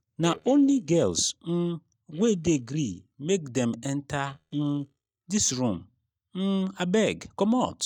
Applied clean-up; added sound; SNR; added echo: neural mask model DeepFilterNet 3.